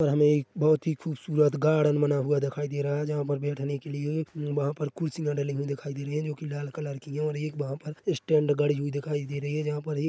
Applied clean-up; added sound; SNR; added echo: none; none; none; none.